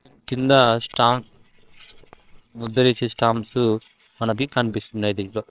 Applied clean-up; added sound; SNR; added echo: neural separator model SepFormer WHAMR!.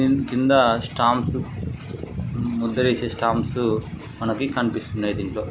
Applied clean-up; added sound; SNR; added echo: none; none; none; none.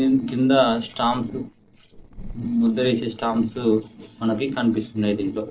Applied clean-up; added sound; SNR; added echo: neural separator model SepFormer DNS4.